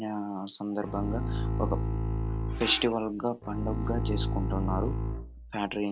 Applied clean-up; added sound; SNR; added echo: none; Bowed string instrument; -1 dB; none.